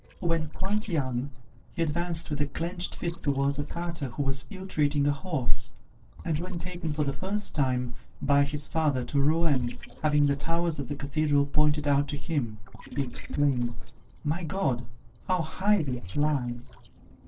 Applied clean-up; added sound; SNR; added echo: neural separator model SepFormer DNS4.